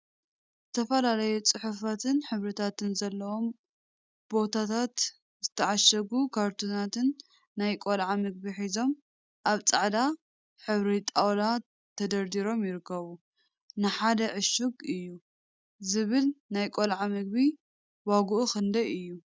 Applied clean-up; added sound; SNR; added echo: none; none; none; none.